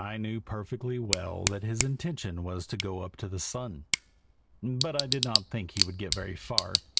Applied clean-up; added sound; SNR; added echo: none; Tick / Bicycle; 0 dB; none.